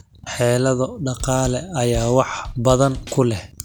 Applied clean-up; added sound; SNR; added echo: none; Drum kit; 12 dB; none.